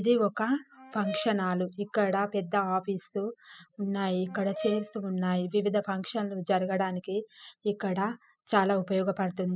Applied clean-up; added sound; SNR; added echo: classical method spectral subtraction.